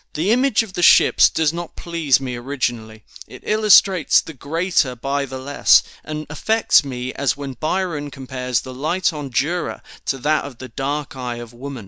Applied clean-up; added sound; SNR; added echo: none; none; none; none.